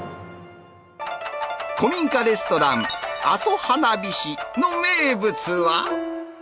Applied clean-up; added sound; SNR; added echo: none; none; none; none.